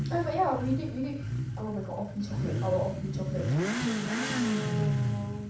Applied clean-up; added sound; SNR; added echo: none; Motorcycle / Accelerating, revving, vroom; -2 dB; reverberation time 0.7 s.